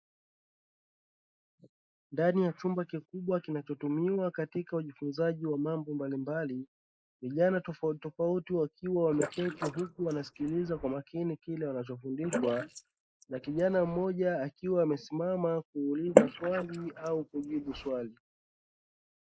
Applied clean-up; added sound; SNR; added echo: neural mask model Resemble Enhance denoiser.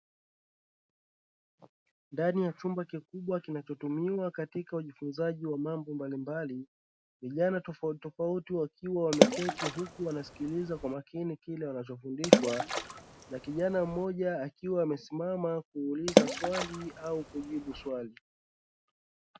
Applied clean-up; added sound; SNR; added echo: none; Water / Splash, splatter; -5 dB; none.